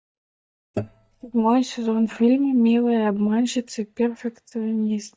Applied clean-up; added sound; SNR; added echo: neural mask model DeepFilterNet 3.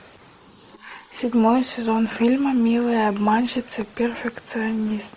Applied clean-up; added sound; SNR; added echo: neural mask model Resemble Enhance denoiser.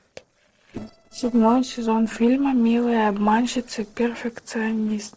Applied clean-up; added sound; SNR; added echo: neural separator model SepFormer DNS4.